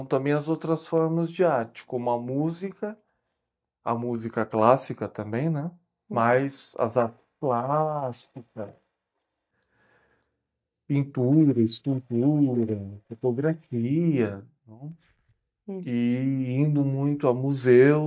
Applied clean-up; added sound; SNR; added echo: neural mask model DeepFilterNet 3.